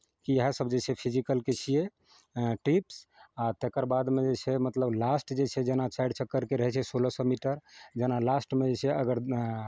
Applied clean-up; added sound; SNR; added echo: neural mask model Resemble Enhance denoiser.